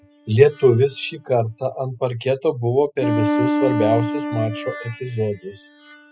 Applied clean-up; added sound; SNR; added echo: classical method spectral subtraction.